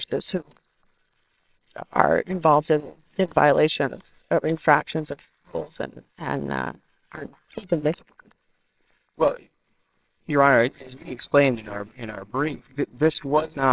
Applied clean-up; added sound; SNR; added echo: neural separator model SepFormer WHAMR!.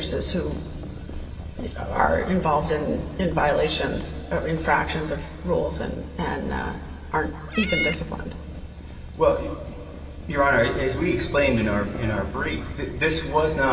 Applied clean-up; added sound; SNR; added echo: none; Meow / Purr; 14 dB; reverberation time 2.5 s.